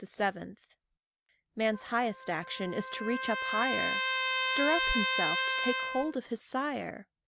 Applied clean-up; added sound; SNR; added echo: none; Trumpet; 0 dB; none.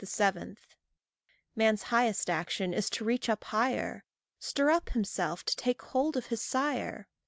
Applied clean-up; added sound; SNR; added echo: none; none; none; none.